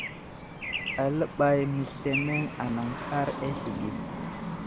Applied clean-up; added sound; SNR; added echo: none; Traffic noise, roadway noise / Bird; 5 dB; none.